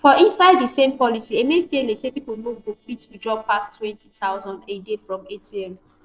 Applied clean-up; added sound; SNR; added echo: neural separator model SepFormer DNS4.